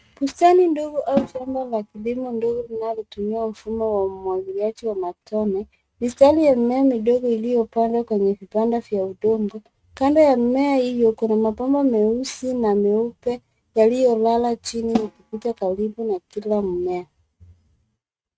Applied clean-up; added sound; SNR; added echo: neural mask model RNNoise.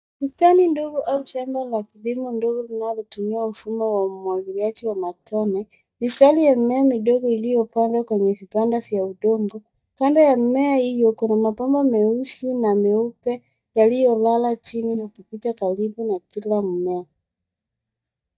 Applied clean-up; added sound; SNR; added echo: neural mask model DeepFilterNet 3.